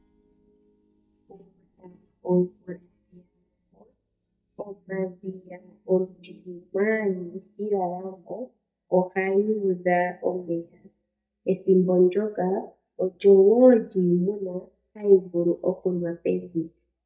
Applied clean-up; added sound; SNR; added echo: neural mask model DeepFilterNet 3.